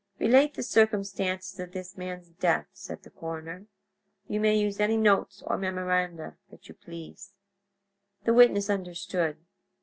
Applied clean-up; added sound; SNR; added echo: none; none; none; none.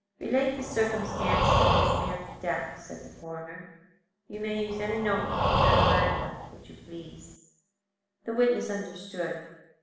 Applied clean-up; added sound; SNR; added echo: none; Breathing; -5 dB; reverberation time 0.9 s.